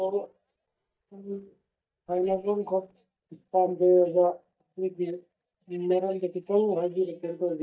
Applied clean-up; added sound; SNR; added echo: neural mask model DeepFilterNet 3.